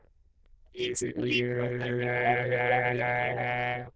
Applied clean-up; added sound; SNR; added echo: neural diffusion model UNIVERSE++.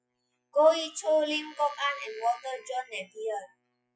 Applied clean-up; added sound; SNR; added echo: classical method Wiener filter.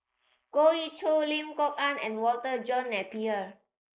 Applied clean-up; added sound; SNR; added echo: neural mask model Resemble Enhance denoiser.